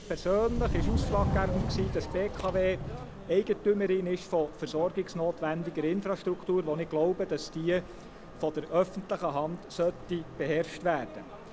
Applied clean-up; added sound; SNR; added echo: none; Subway, metro, underground; 6 dB; none.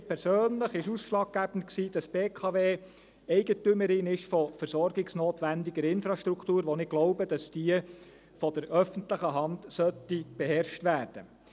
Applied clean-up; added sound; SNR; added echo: none; none; none; none.